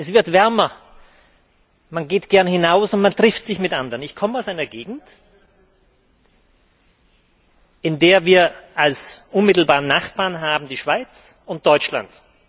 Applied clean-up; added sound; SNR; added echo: none; none; none; none.